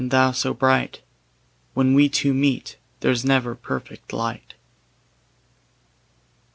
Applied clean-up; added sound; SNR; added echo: none; none; none; none.